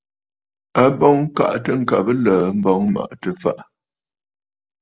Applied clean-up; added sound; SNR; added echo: none; none; none; none.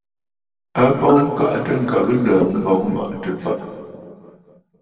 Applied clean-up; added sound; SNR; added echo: neural separator model SepFormer DNS4.